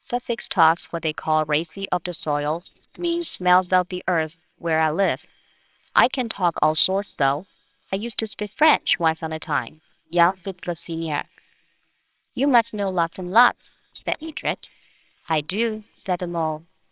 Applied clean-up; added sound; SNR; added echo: neural separator model SepFormer WHAMR!.